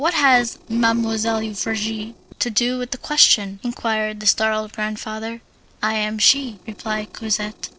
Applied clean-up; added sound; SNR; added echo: neural separator model SepFormer DNS4.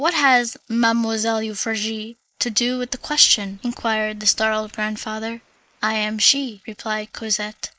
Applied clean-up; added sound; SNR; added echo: neural mask model Resemble Enhance denoiser.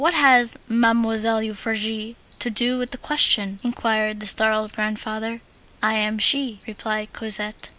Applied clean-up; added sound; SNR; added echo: none; none; none; none.